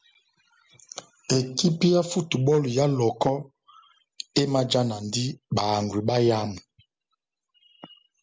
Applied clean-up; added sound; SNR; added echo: none; none; none; none.